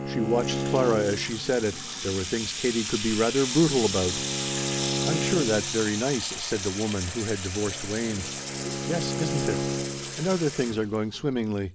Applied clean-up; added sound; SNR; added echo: none; Bowed string instrument + Sink (filling or washing) / Water tap, faucet; 3 dB; none.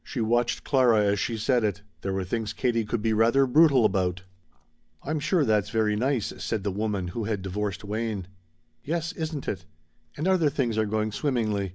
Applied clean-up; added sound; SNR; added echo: none; none; none; none.